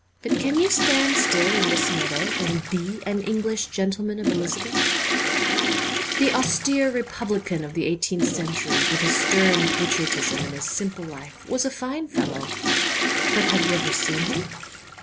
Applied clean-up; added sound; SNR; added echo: none; Toilet flush / Water; -1 dB; none.